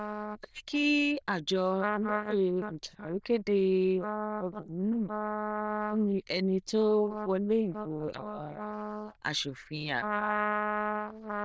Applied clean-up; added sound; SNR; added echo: neural diffusion model UNIVERSE++.